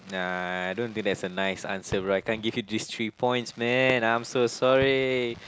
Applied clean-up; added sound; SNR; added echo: none; Fireworks; 19 dB; none.